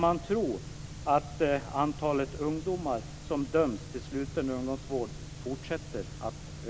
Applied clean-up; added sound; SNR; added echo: none; Mechanisms; 14 dB; none.